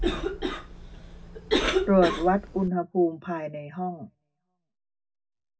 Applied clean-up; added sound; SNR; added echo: none; Cough; 4 dB; reverberation time 0.2 s.